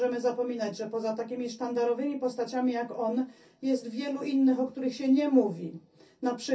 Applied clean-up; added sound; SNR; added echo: none; none; none; reverberation time 0.3 s.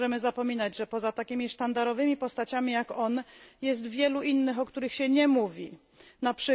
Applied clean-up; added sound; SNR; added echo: none; none; none; none.